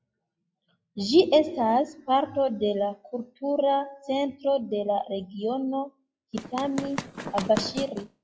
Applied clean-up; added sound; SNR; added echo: classical method log-MMSE.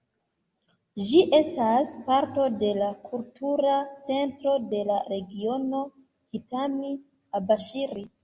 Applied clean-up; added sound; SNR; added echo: none; none; none; none.